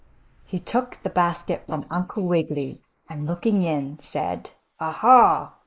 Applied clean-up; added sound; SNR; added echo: neural mask model Resemble Enhance denoiser.